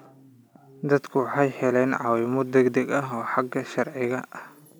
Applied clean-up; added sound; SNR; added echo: none; none; none; none.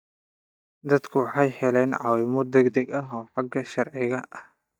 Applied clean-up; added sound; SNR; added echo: neural mask model DeepFilterNet 3.